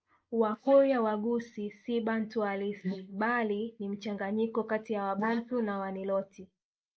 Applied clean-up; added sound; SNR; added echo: neural mask model Resemble Enhance denoiser.